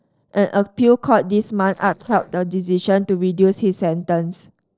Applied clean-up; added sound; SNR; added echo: neural separator model SepFormer DNS4.